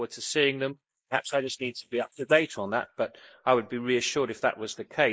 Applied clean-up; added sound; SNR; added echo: neural mask model Resemble Enhance denoiser.